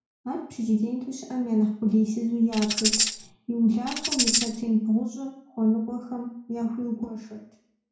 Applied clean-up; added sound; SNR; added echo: none; Tambourine; -1 dB; reverberation time 0.5 s.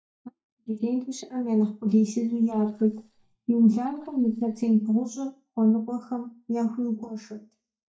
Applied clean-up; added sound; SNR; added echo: neural mask model DeepFilterNet 3.